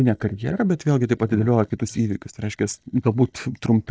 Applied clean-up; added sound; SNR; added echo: neural mask model DeepFilterNet 3.